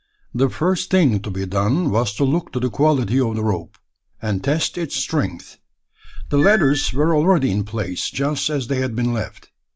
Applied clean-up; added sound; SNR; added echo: none; Squeak / Screech; 3 dB; none.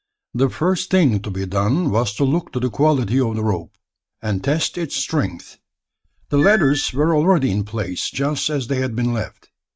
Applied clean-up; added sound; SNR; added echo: neural mask model RNNoise.